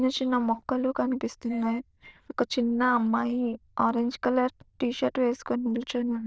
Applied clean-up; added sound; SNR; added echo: neural diffusion model UNIVERSE++.